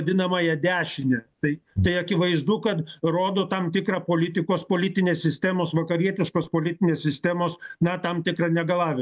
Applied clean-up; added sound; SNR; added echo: none; none; none; none.